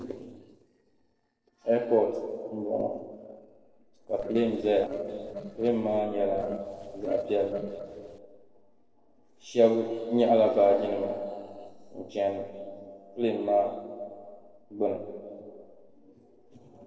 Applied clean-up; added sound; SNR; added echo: neural separator model SepFormer DNS4.